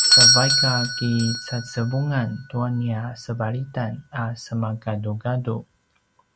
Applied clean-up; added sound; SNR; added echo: none; Bell / Doorbell; -1 dB; none.